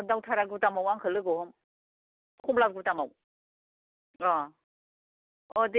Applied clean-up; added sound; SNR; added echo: none; none; none; none.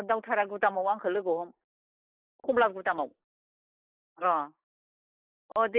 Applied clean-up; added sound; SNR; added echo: neural mask model Resemble Enhance denoiser.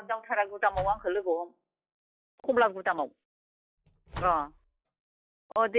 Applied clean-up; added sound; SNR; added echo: classical method log-MMSE.